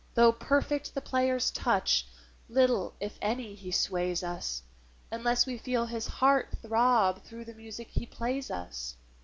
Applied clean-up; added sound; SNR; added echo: none; none; none; none.